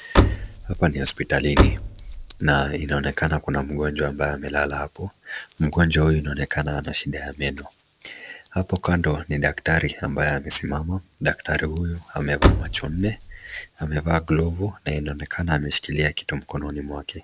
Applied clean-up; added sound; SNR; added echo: none; Slam; -2 dB; none.